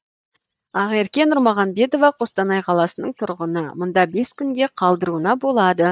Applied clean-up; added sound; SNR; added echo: neural mask model DeepFilterNet 3.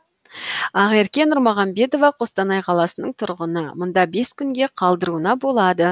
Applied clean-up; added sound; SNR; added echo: none; none; none; none.